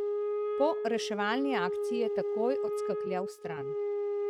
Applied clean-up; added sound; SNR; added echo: neural mask model RNNoise.